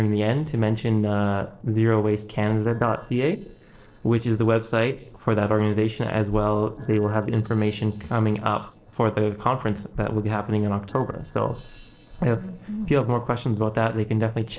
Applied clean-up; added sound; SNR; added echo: neural separator model SepFormer DNS4.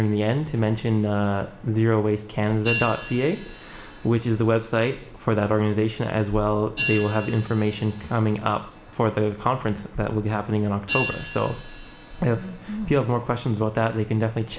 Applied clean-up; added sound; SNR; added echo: none; Hi-hat; 13 dB; reverberation time 0.7 s.